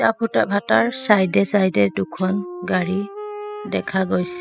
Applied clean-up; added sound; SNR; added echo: classical method spectral subtraction.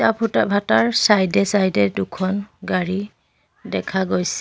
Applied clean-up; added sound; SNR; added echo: none; none; none; none.